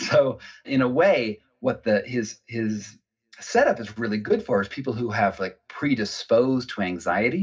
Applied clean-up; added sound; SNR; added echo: none; none; none; reverberation time 0.4 s.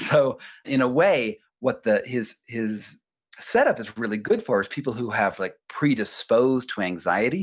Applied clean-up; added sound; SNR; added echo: none; none; none; none.